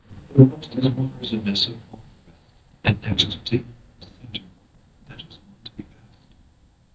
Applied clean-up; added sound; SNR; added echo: neural mask model DeepFilterNet 3.